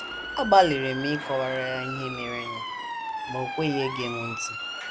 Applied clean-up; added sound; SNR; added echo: none; Motor vehicle (road) / Siren; 6 dB; none.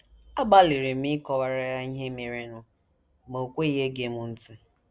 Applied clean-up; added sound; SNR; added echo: none; none; none; none.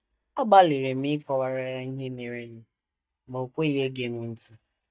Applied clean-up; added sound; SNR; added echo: neural mask model DeepFilterNet 3.